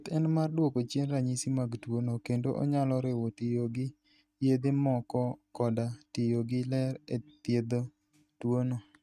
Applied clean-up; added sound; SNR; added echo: neural mask model RNNoise.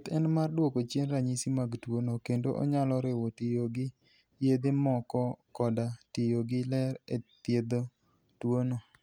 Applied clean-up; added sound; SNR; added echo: none; none; none; none.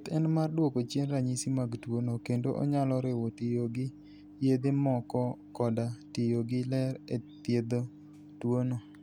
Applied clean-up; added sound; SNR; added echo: none; Microwave oven; 19 dB; none.